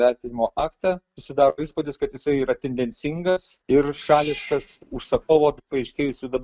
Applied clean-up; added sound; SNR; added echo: neural mask model RNNoise.